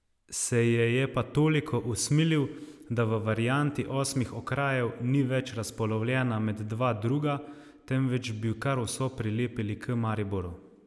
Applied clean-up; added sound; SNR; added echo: none; none; none; none.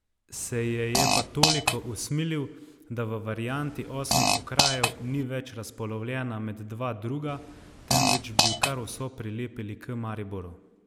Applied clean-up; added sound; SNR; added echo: none; Fart; -5 dB; none.